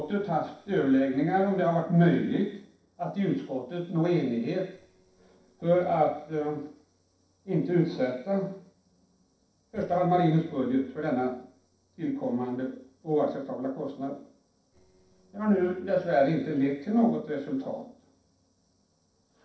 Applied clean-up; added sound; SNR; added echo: neural separator model SepFormer DNS4.